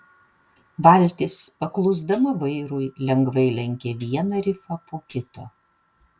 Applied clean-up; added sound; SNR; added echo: none; Tambourine; 19 dB; none.